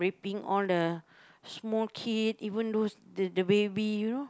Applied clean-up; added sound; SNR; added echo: none; none; none; none.